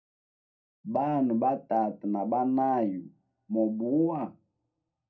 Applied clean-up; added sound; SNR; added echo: none; none; none; reverberation time 0.2 s.